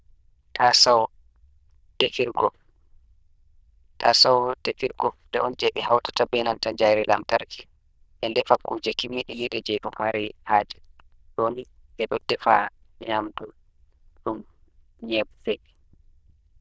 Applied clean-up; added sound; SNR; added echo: neural diffusion model UNIVERSE++.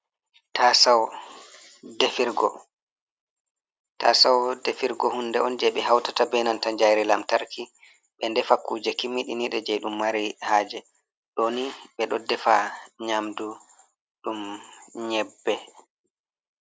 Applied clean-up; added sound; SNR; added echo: none; none; none; none.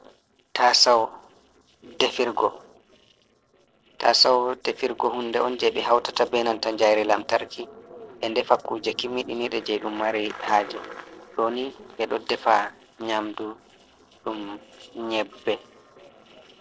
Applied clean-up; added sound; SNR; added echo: neural separator model SepFormer DNS4.